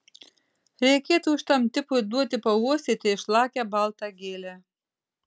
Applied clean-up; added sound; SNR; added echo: none; none; none; none.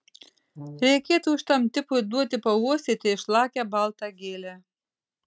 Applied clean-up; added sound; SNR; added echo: neural mask model RNNoise.